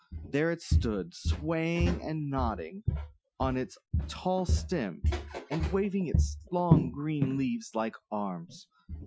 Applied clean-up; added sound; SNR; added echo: classical method Wiener filter.